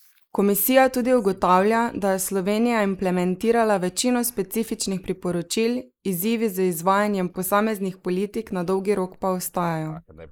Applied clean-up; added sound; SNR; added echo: neural mask model Resemble Enhance denoiser.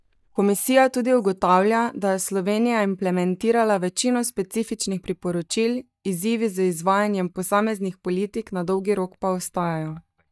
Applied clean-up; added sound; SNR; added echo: neural mask model DeepFilterNet 3.